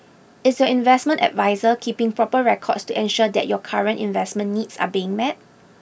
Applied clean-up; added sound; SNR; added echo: none; none; none; none.